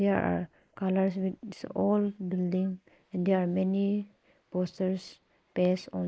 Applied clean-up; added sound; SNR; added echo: neural mask model Resemble Enhance denoiser.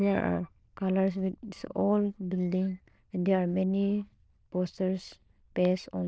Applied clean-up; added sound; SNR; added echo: neural diffusion model UNIVERSE++.